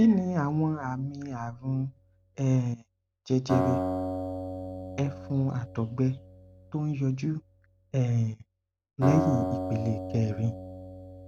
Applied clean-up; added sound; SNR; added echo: none; Acoustic guitar; 6 dB; none.